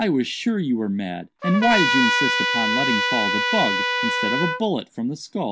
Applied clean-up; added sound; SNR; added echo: none; Trumpet; -1 dB; none.